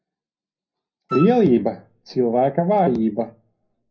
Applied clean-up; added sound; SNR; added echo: none; Wind instrument, woodwind instrument; 12 dB; reverberation time 0.5 s.